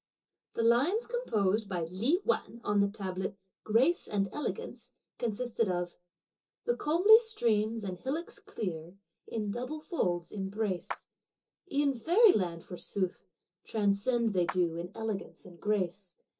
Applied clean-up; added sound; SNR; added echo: neural separator model SepFormer DNS4.